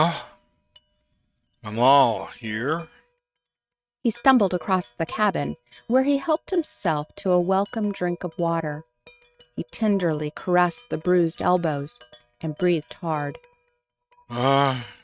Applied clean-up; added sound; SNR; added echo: neural mask model RNNoise.